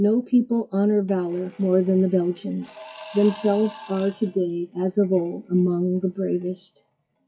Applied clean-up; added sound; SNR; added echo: classical method WPE with log-MMSE.